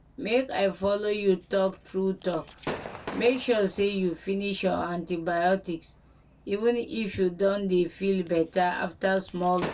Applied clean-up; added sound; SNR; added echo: none; Gunshot, gunfire / Fireworks; 17 dB; reverberation time 0.1 s.